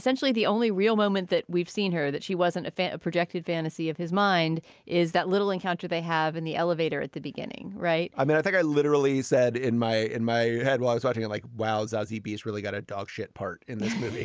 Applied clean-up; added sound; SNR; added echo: none; none; none; none.